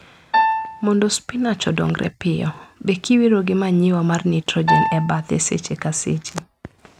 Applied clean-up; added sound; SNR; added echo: none; Piano; 3 dB; none.